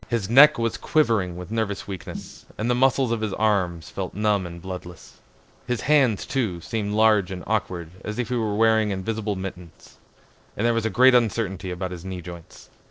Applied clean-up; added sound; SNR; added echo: neural separator model SepFormer DNS4.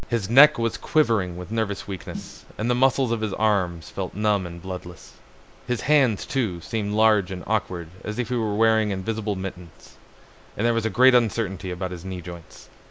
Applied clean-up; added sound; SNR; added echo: none; Snare drum; 18 dB; none.